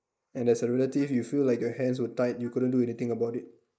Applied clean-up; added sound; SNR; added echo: neural mask model Resemble Enhance denoiser.